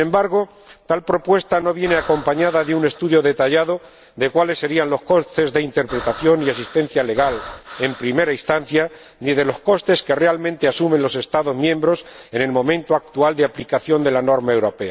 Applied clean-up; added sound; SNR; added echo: none; Breathing; 15 dB; none.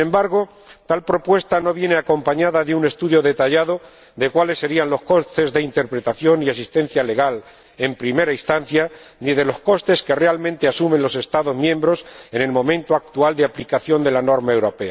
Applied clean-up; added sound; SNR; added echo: none; none; none; none.